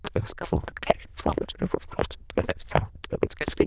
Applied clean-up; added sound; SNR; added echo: neural diffusion model UNIVERSE++.